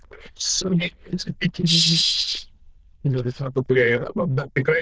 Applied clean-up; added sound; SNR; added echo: neural diffusion model UNIVERSE++.